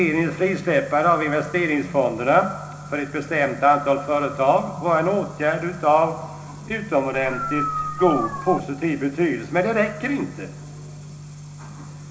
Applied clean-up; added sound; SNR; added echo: none; Dog; 5 dB; reverberation time 0.4 s.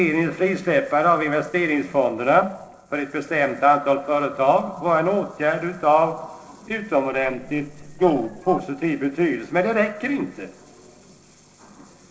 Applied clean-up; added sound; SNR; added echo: neural separator model SepFormer DNS4.